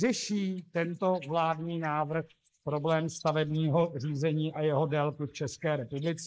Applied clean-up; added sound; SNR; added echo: neural mask model Resemble Enhance denoiser.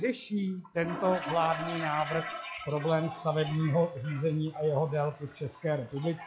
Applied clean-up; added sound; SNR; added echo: classical method log-MMSE.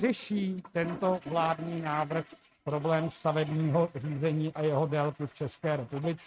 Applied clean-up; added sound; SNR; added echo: neural mask model RNNoise.